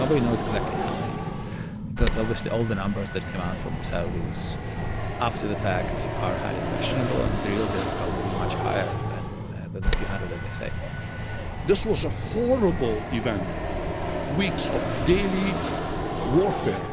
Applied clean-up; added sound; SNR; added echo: none; Fixed-wing aircraft, airplane; 2 dB; none.